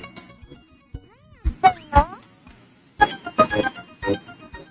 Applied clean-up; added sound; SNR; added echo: neural mask model RNNoise.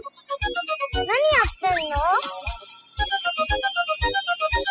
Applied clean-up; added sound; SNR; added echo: classical method spectral subtraction.